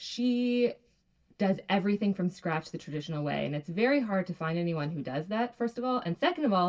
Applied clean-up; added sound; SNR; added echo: none; none; none; reverberation time 0.2 s.